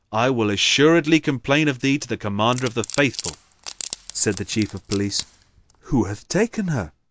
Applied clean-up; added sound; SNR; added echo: none; Wood; 14 dB; none.